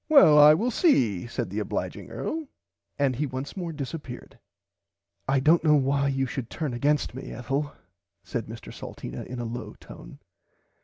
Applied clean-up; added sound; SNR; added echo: none; none; none; none.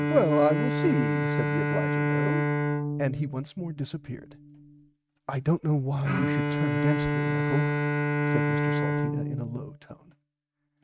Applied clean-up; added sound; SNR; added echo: neural mask model RNNoise.